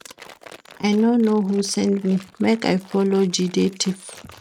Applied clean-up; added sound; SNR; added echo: neural mask model RNNoise.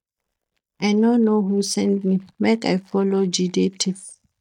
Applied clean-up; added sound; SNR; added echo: neural mask model DeepFilterNet 3.